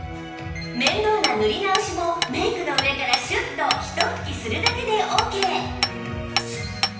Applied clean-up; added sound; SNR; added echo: none; Hammer; 5 dB; reverberation time 0.9 s.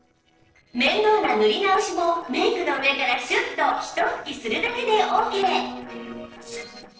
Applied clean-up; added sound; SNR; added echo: neural separator model SepFormer DNS4.